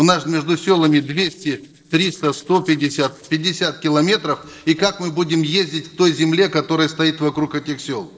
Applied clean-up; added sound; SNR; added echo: neural separator model SepFormer DNS4.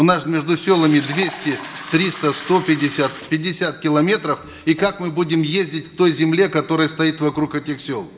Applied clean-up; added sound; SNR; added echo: none; Fill (with liquid); 14 dB; reverberation time 2.7 s.